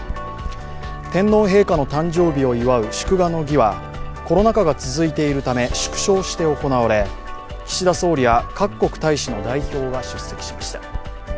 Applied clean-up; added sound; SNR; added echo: none; Crackle; 13 dB; none.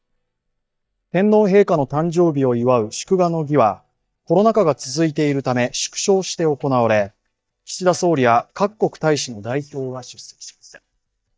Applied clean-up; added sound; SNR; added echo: neural mask model DeepFilterNet 3.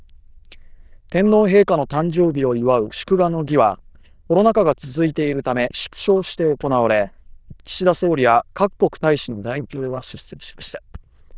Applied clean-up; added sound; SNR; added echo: neural diffusion model UNIVERSE++.